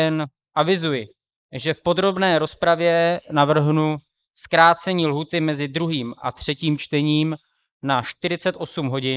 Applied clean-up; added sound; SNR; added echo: neural mask model Resemble Enhance denoiser.